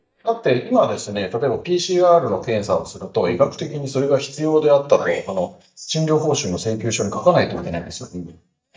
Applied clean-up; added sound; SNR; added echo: neural mask model DeepFilterNet 3.